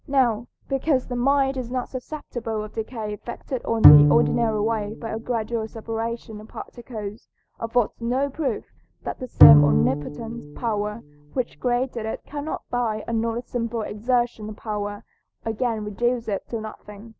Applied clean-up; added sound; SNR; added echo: none; Bowed string instrument; -4 dB; none.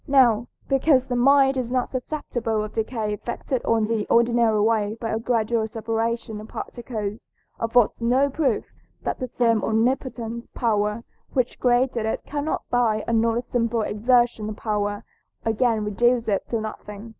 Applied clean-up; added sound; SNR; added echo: neural mask model Resemble Enhance denoiser.